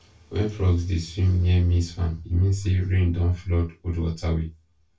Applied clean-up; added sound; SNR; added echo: none; none; none; reverberation time 0.1 s.